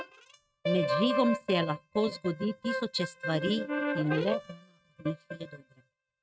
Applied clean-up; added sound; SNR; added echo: neural mask model RNNoise.